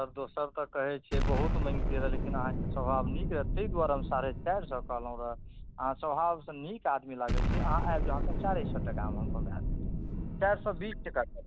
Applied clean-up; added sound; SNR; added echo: none; Explosion; -2 dB; none.